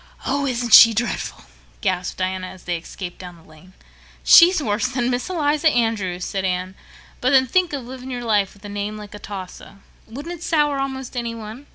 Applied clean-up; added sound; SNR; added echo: none; none; none; none.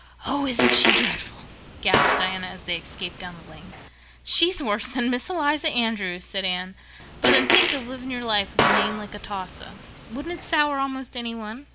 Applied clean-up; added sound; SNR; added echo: none; Fart; 0 dB; none.